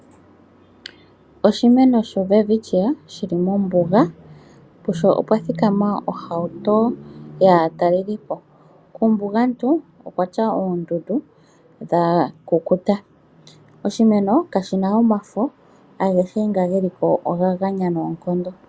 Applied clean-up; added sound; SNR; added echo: none; none; none; none.